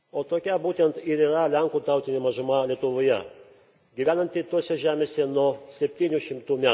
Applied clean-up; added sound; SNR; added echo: none; none; none; none.